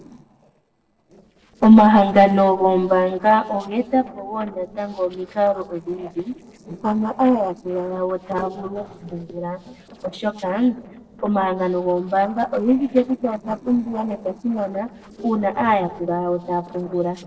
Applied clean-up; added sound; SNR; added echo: neural separator model SepFormer DNS4.